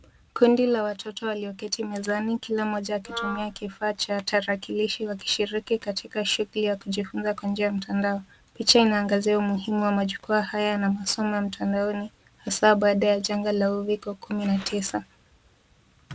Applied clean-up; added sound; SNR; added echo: none; Wind instrument, woodwind instrument; 10 dB; none.